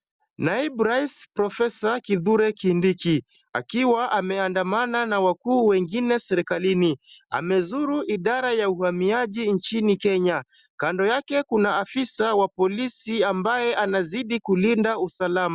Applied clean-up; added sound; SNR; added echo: none; none; none; none.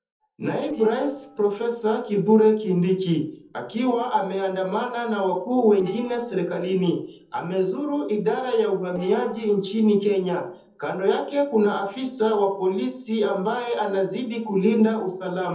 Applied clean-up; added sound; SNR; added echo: neural separator model SepFormer DNS4.